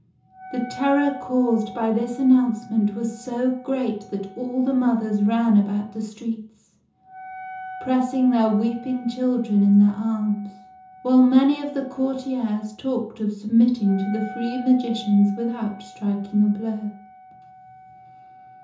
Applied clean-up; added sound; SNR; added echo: none; Wind instrument, woodwind instrument; 19 dB; reverberation time 0.6 s.